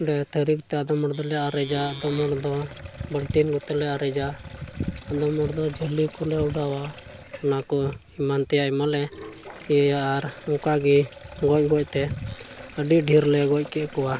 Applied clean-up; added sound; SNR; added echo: none; Sink (filling or washing); 19 dB; none.